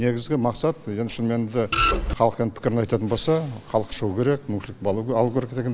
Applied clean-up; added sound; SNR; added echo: none; Printer; -4 dB; none.